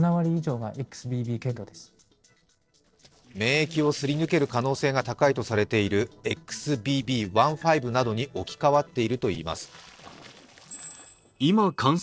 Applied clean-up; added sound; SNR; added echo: neural separator model SepFormer DNS4.